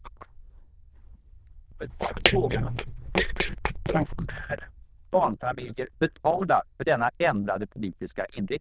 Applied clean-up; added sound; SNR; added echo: neural diffusion model UNIVERSE++.